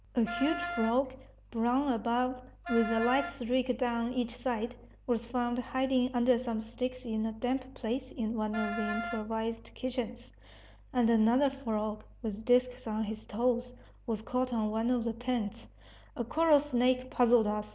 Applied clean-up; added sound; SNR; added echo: none; Wind instrument, woodwind instrument; 8 dB; none.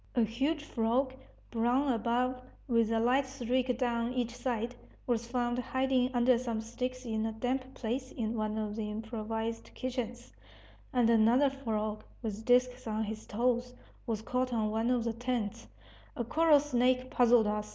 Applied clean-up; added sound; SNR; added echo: none; none; none; none.